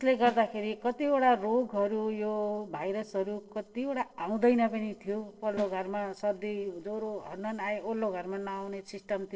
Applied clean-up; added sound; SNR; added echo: neural separator model SepFormer DNS4.